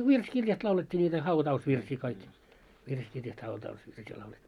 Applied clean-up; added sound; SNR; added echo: none; none; none; none.